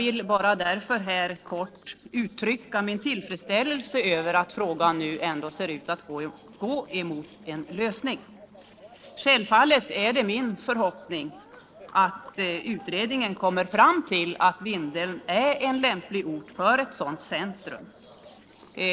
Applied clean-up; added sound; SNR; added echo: neural separator model SepFormer DNS4.